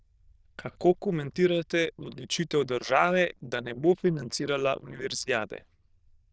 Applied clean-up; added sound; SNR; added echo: neural diffusion model UNIVERSE++.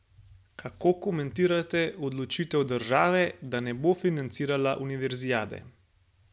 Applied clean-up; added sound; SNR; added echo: none; none; none; none.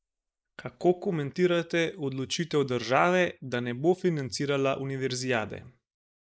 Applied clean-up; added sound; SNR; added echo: neural mask model Resemble Enhance denoiser.